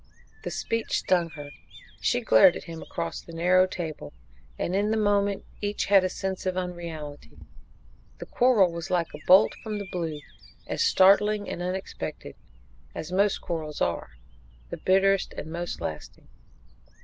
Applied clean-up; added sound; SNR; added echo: none; Bird vocalization, bird call, bird song; 17 dB; none.